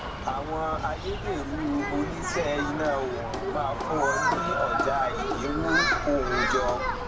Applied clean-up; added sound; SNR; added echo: none; Human group actions; -1 dB; reverberation time 0.2 s.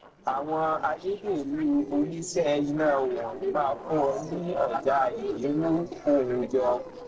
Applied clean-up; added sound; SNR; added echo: neural separator model SepFormer DNS4.